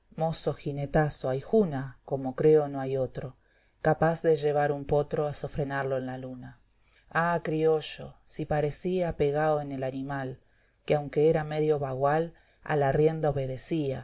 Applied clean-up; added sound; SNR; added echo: none; none; none; none.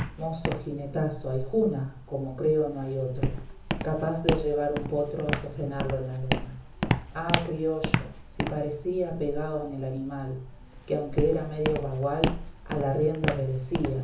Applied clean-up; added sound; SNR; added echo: none; Walk, footsteps; 3 dB; reverberation time 0.7 s.